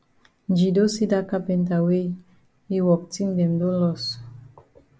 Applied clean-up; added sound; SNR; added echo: none; none; none; none.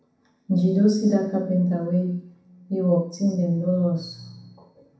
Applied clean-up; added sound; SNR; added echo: none; none; none; reverberation time 0.7 s.